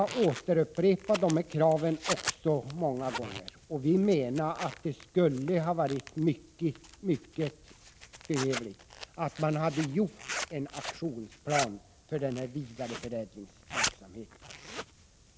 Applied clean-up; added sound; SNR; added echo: none; Zipper (clothing); 11 dB; none.